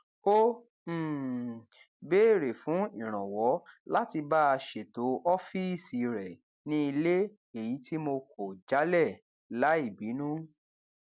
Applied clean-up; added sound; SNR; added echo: none; none; none; none.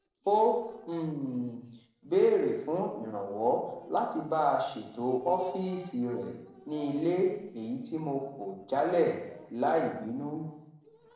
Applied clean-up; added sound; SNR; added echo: neural separator model SepFormer DNS4.